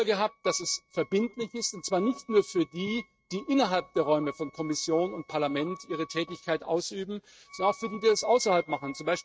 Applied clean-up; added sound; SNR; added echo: neural mask model RNNoise.